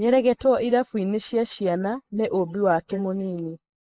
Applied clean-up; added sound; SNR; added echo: neural mask model Resemble Enhance denoiser.